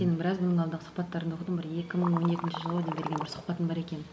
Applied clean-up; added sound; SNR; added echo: none; Liquid; 7 dB; none.